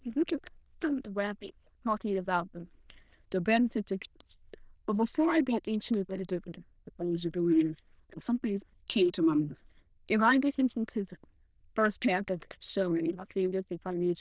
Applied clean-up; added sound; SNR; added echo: neural diffusion model UNIVERSE++.